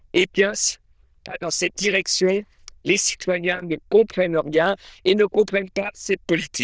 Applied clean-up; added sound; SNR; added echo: neural diffusion model UNIVERSE++.